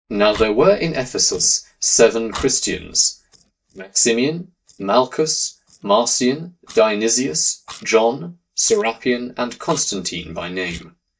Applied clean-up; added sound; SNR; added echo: neural mask model DeepFilterNet 3.